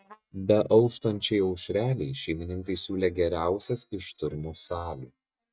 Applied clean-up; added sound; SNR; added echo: neural mask model DeepFilterNet 3.